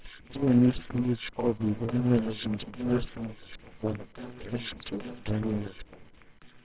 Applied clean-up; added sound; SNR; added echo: neural separator model SepFormer WHAMR!.